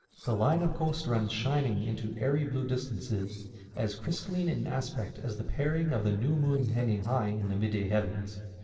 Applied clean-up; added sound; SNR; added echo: neural separator model SepFormer DNS4.